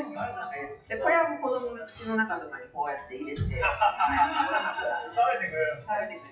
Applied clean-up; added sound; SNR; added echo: classical method WPE with log-MMSE.